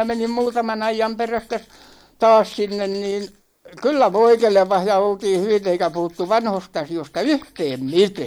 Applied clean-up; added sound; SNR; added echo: neural mask model Resemble Enhance denoiser.